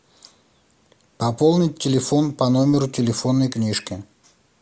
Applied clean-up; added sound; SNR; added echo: none; none; none; none.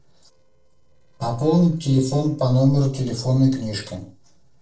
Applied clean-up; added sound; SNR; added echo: neural separator model SepFormer DNS4.